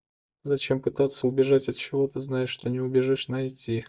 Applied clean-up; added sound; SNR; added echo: neural mask model DeepFilterNet 3.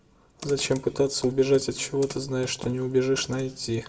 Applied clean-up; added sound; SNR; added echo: none; Computer keyboard; 20 dB; reverberation time 0.8 s.